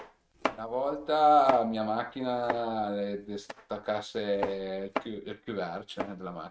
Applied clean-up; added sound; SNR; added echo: neural mask model RNNoise.